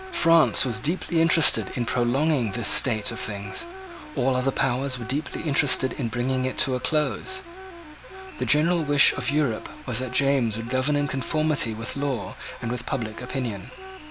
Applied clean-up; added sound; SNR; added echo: none; Wind instrument, woodwind instrument; 17 dB; none.